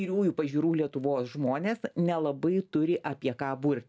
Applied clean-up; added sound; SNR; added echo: none; none; none; none.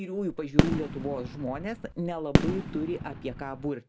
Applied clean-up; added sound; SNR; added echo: none; Fireworks; -3 dB; none.